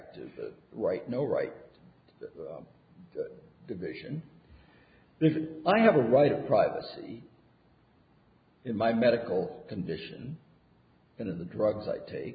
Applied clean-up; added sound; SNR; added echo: none; none; none; none.